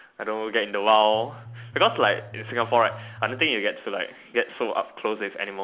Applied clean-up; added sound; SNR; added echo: none; Bass guitar; 16 dB; none.